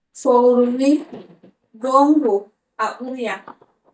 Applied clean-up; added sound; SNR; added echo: neural mask model DeepFilterNet 3.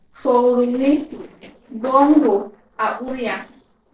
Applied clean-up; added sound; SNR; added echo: neural separator model SepFormer DNS4.